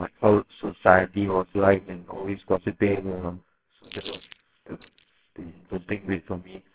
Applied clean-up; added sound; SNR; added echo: neural separator model SepFormer WHAMR!.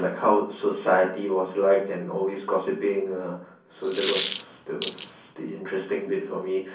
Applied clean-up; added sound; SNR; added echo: none; Coin (dropping); 8 dB; reverberation time 0.6 s.